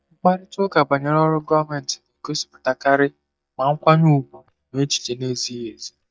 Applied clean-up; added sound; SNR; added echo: neural mask model DeepFilterNet 3.